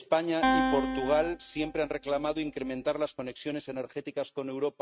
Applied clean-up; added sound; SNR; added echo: neural mask model RNNoise.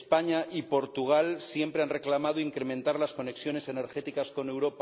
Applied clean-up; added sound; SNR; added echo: none; none; none; none.